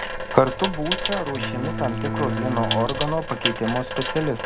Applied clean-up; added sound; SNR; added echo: none; Sink (filling or washing) / Water tap, faucet + Bowed string instrument; 2 dB; none.